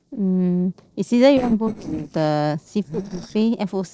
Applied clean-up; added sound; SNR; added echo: neural separator model SepFormer DNS4.